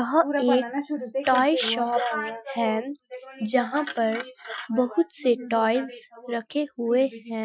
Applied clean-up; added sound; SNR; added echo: classical method Wiener filter.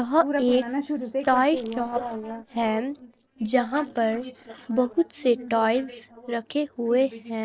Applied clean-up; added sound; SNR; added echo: neural separator model SepFormer DNS4.